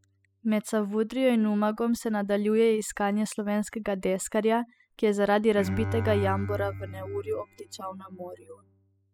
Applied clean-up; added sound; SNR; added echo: classical method spectral subtraction.